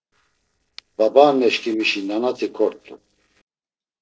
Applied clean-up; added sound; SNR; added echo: neural separator model SepFormer DNS4.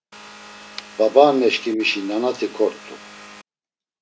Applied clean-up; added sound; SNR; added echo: none; Vehicle; 19 dB; none.